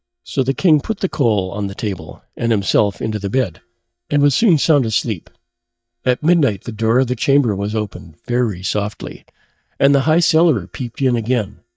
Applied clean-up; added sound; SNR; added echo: neural mask model DeepFilterNet 3.